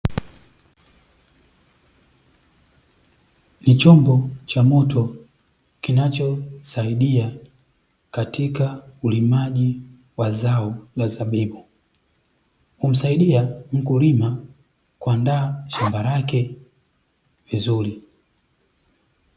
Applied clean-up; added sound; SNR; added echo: none; Zipper (clothing); 8 dB; none.